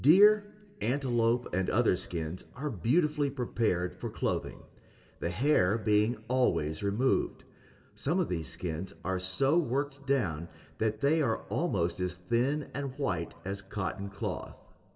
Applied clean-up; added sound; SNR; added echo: none; none; none; reverberation time 1.5 s.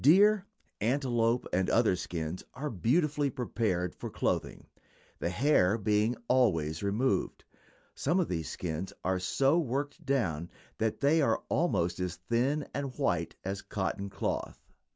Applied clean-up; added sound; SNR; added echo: none; none; none; none.